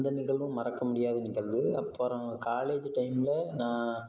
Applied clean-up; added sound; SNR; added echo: neural mask model Resemble Enhance denoiser.